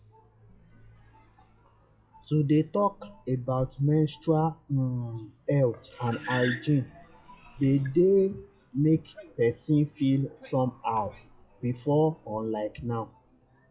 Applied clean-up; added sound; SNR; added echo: classical method WPE with log-MMSE.